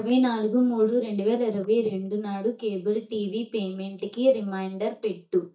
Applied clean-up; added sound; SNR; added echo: neural mask model DeepFilterNet 3.